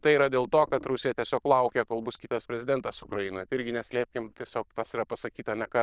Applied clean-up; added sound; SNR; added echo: neural diffusion model UNIVERSE++.